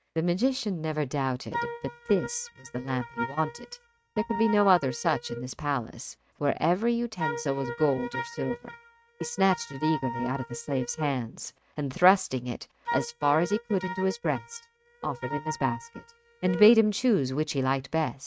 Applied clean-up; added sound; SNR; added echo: neural mask model RNNoise.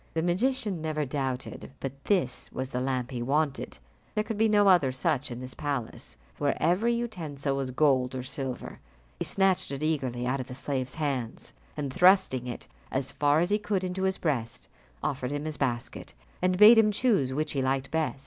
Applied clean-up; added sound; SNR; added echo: none; none; none; none.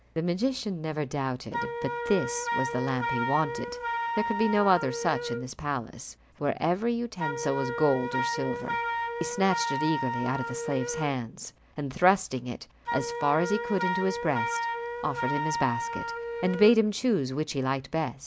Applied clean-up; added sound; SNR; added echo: none; Wind instrument, woodwind instrument; 5 dB; none.